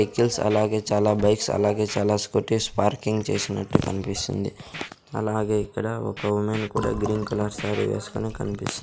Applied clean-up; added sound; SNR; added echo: none; Scratching (performance technique) + Fill (with liquid); 15 dB; none.